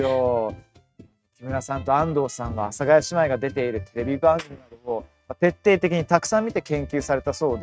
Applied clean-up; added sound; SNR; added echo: neural mask model RNNoise.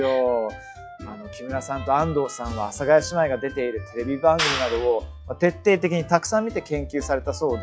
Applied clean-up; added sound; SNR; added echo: classical method log-MMSE.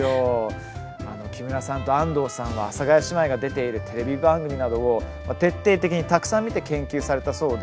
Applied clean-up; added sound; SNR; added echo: none; none; none; none.